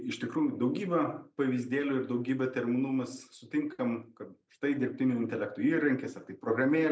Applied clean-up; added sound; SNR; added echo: none; none; none; none.